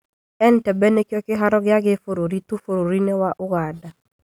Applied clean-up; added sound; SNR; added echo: none; none; none; none.